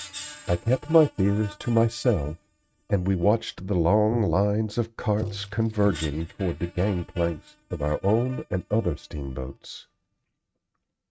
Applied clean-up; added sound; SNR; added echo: neural mask model RNNoise.